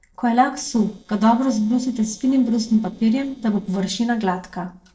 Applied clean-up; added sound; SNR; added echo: neural separator model SepFormer DNS4.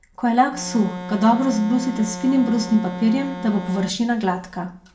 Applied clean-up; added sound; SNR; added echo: none; Organ; 11 dB; reverberation time 0.4 s.